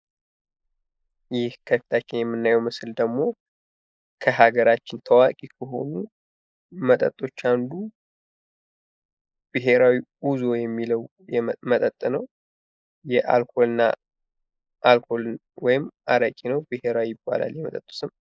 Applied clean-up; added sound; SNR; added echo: neural mask model Resemble Enhance denoiser.